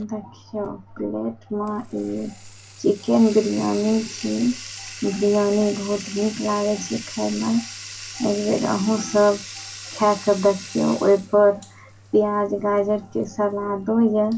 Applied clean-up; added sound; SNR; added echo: none; Bathtub (filling or washing); 16 dB; reverberation time 0.2 s.